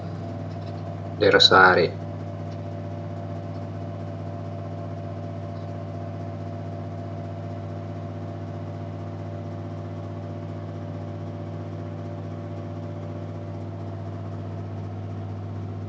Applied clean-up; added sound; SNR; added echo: none; Mechanical fan; 3 dB; reverberation time 0.3 s.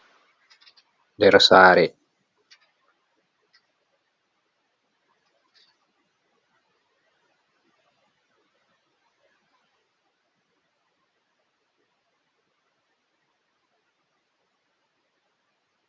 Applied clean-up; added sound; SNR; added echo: none; none; none; none.